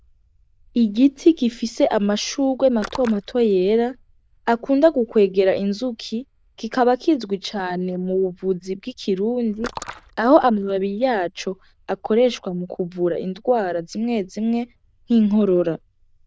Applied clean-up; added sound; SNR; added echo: neural diffusion model UNIVERSE++.